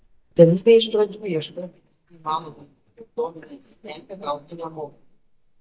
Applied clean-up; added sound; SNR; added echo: neural mask model DeepFilterNet 3.